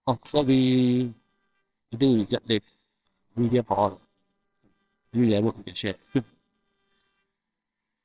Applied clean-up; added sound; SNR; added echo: neural separator model SepFormer WHAMR!.